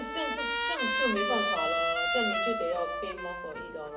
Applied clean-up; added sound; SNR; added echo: none; Trumpet; -4 dB; reverberation time 0.7 s.